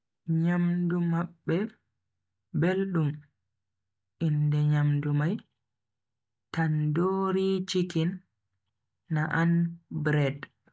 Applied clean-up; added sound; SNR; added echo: none; none; none; none.